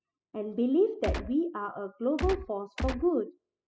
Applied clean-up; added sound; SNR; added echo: classical method spectral subtraction.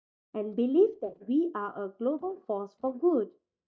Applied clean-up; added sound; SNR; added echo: neural mask model DeepFilterNet 3.